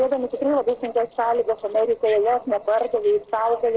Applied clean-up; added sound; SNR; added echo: neural separator model SepFormer DNS4.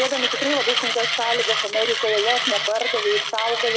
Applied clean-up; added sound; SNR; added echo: none; Mechanisms; 0 dB; none.